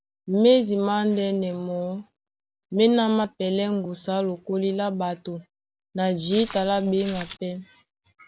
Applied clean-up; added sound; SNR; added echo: none; Walk, footsteps; 16 dB; none.